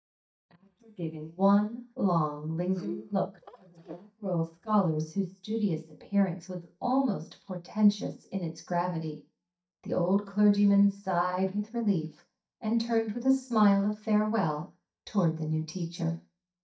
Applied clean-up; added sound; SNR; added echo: neural mask model DeepFilterNet 3.